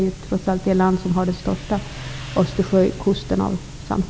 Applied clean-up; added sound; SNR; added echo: none; Motorcycle; 16 dB; none.